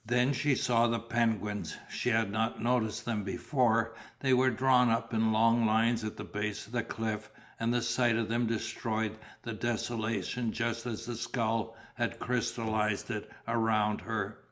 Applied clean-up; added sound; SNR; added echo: none; none; none; none.